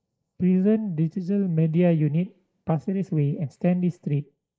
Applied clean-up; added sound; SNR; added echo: neural mask model Resemble Enhance denoiser.